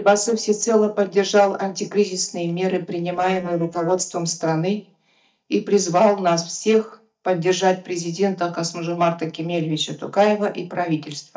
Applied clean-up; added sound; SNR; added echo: neural mask model DeepFilterNet 3.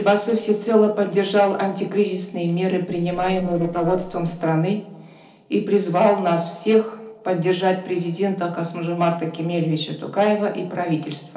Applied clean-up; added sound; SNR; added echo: neural separator model SepFormer DNS4.